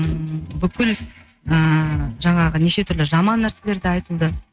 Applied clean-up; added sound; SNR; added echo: neural mask model RNNoise.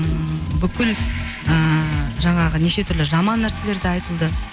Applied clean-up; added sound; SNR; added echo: none; Toilet flush; 13 dB; none.